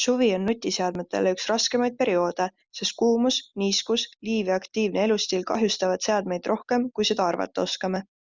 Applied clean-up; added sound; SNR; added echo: none; none; none; none.